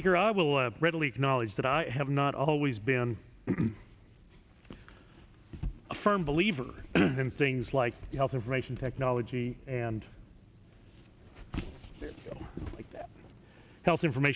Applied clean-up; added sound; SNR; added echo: none; none; none; none.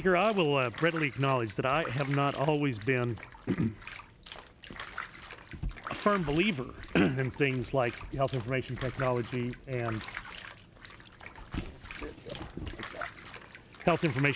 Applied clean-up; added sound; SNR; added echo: none; Bathtub (filling or washing); 15 dB; none.